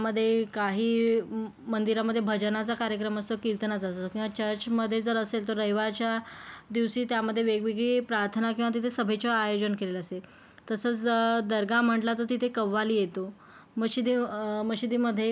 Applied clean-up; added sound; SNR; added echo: none; none; none; none.